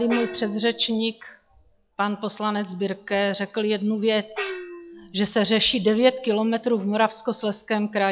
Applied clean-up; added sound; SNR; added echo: classical method log-MMSE.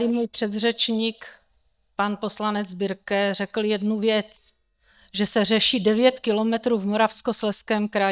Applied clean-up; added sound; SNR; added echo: neural mask model DeepFilterNet 3.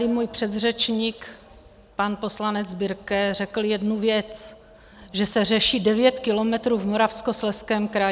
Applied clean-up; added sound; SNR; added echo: none; none; none; none.